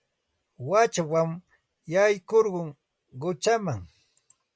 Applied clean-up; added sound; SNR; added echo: none; none; none; none.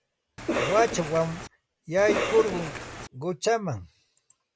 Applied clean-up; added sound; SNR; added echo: none; Cough; 3 dB; none.